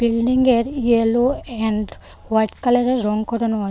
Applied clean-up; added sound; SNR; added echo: none; none; none; none.